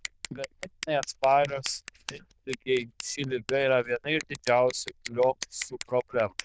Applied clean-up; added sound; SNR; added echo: neural diffusion model UNIVERSE++.